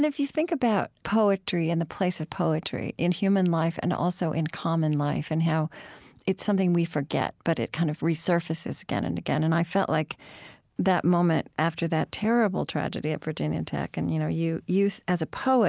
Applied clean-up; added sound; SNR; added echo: none; none; none; none.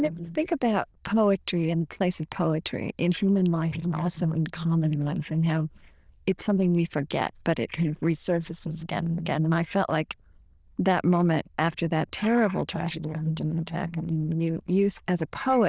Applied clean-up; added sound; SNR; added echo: neural diffusion model UNIVERSE++.